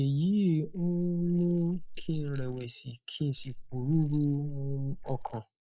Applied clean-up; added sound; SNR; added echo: neural mask model Resemble Enhance denoiser.